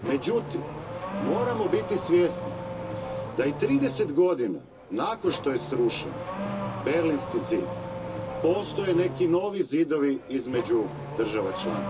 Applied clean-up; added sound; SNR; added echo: none; Accelerating, revving, vroom / Car; 7 dB; reverberation time 0.2 s.